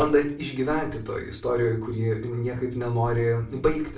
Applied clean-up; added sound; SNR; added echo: none; none; none; reverberation time 0.4 s.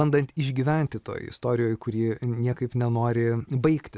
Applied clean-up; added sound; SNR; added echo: none; none; none; none.